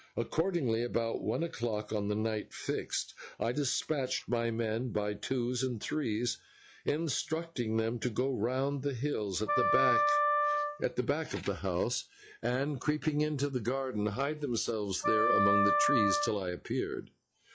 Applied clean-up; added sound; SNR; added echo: classical method log-MMSE.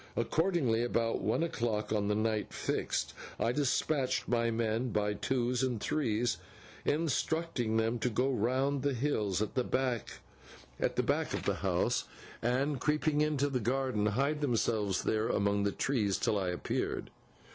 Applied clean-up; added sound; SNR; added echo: none; none; none; none.